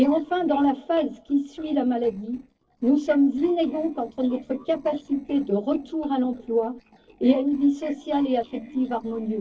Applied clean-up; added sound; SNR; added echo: neural separator model SepFormer DNS4.